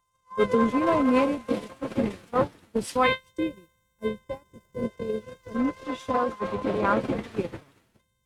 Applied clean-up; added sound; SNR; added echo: neural mask model RNNoise.